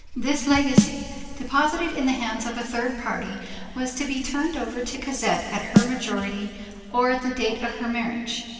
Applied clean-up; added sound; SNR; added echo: none; Snare drum; 1 dB; reverberation time 2.5 s.